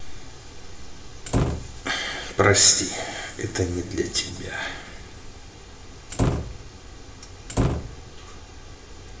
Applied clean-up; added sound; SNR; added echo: none; Slam; 0 dB; reverberation time 2.3 s.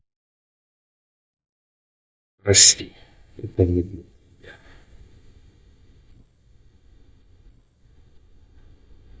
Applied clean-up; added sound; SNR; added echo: neural mask model DeepFilterNet 3.